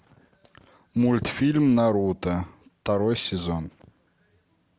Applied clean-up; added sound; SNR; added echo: none; none; none; none.